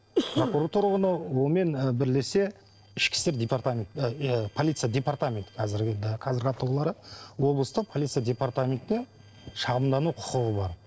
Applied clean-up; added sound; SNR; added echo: neural separator model SepFormer DNS4.